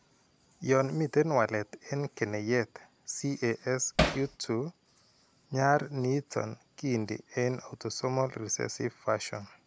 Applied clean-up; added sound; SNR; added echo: none; Hammer; -3 dB; none.